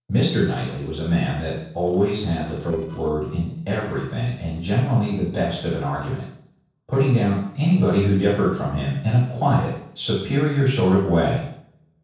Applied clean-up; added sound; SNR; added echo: neural separator model SepFormer DNS4.